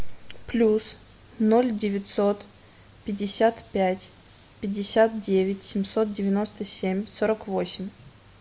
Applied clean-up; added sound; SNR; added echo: none; none; none; none.